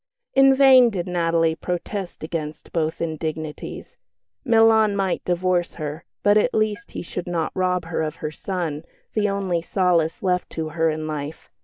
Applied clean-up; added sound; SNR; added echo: neural mask model DeepFilterNet 3.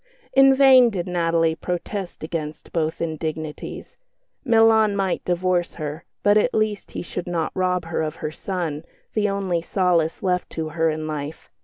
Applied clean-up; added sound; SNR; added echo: none; none; none; none.